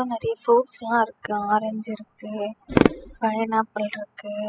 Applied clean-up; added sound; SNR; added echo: classical method spectral subtraction.